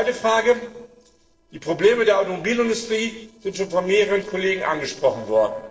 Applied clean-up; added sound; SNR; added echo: neural separator model SepFormer DNS4.